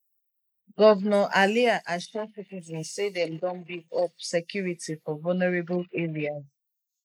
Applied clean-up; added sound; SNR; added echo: neural mask model Resemble Enhance denoiser.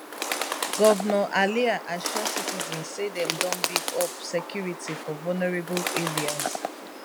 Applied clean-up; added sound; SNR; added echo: none; Bird; 3 dB; none.